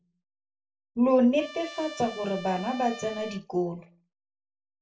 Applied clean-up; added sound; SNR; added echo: none; Trumpet; 15 dB; reverberation time 0.3 s.